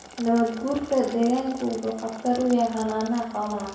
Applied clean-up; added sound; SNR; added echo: none; Boiling; 18 dB; reverberation time 0.7 s.